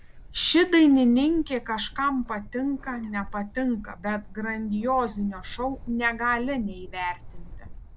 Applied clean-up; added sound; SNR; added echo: none; Bird; 15 dB; none.